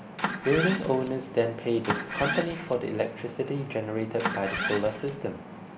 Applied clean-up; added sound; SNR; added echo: none; Engine starting; 5 dB; none.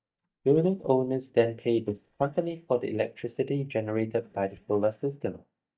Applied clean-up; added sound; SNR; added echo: neural mask model DeepFilterNet 3.